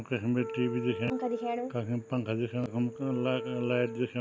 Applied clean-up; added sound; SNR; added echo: none; Wind instrument, woodwind instrument; 10 dB; none.